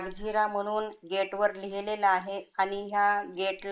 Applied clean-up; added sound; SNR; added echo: neural mask model Resemble Enhance denoiser.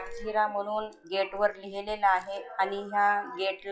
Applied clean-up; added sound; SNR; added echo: classical method log-MMSE.